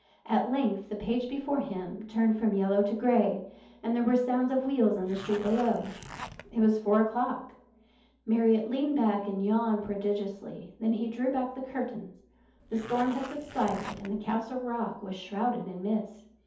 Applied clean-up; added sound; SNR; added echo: none; Zipper (clothing); 15 dB; reverberation time 0.6 s.